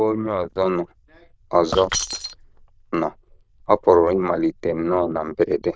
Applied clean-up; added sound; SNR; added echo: neural diffusion model UNIVERSE++.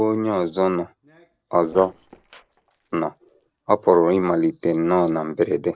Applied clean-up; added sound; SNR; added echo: neural separator model SepFormer DNS4.